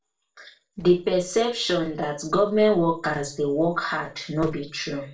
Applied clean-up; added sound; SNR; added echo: neural separator model SepFormer DNS4.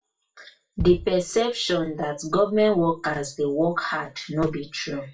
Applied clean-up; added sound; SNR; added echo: classical method WPE with log-MMSE.